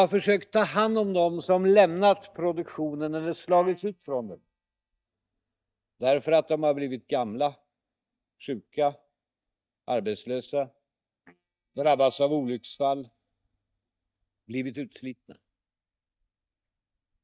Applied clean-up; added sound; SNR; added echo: neural mask model DeepFilterNet 3.